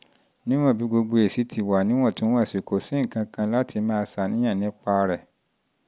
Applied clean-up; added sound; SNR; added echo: none; none; none; none.